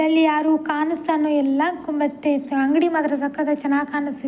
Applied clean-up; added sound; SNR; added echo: none; none; none; none.